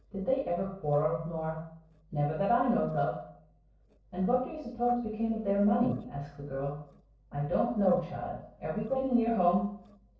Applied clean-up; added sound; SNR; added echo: neural separator model SepFormer DNS4.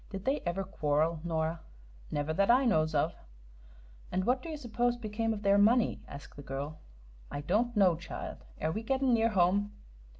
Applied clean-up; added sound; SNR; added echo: none; none; none; none.